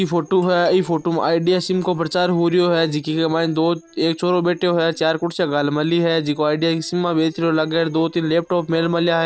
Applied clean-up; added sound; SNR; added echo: neural separator model SepFormer DNS4.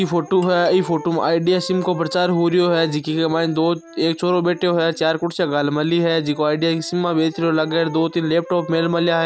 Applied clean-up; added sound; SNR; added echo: none; Wind instrument, woodwind instrument; 19 dB; none.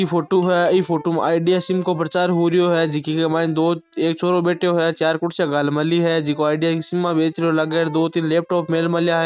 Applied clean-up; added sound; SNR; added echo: neural mask model RNNoise.